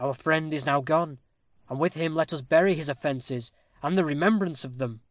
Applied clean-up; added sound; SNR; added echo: none; none; none; none.